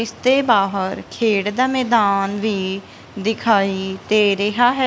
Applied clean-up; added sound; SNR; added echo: none; none; none; none.